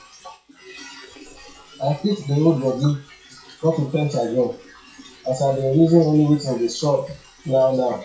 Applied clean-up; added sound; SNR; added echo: classical method WPE with log-MMSE.